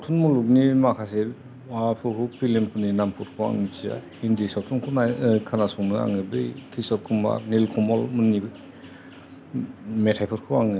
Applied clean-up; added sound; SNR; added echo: none; none; none; none.